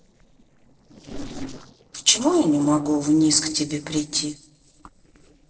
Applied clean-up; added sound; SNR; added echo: neural separator model SepFormer DNS4.